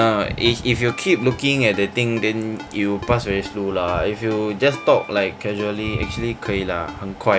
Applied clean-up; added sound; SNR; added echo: none; Wind instrument, woodwind instrument + Ringtone; 18 dB; none.